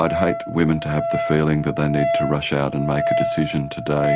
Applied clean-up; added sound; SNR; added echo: none; Wind instrument, woodwind instrument; 3 dB; none.